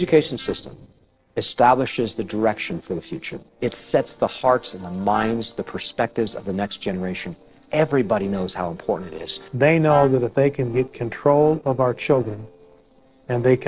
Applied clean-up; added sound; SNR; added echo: neural separator model SepFormer DNS4.